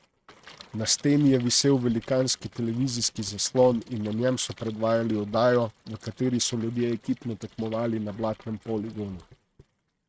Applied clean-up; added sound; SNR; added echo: neural mask model RNNoise.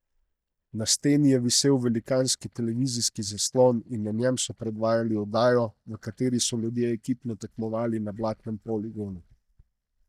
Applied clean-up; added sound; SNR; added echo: neural mask model DeepFilterNet 3.